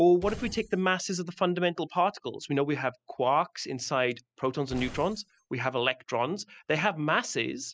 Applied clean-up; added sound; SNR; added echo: classical method spectral subtraction.